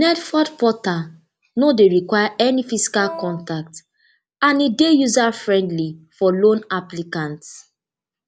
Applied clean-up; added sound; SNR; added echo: none; Wind instrument, woodwind instrument; 13 dB; none.